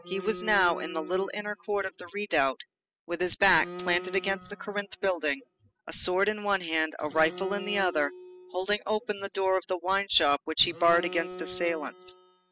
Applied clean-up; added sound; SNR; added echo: classical method spectral subtraction.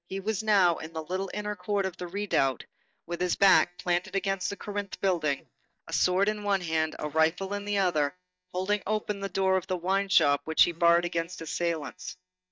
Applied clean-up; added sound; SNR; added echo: neural mask model DeepFilterNet 3.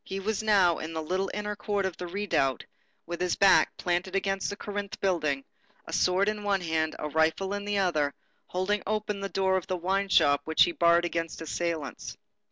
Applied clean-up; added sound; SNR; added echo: none; none; none; none.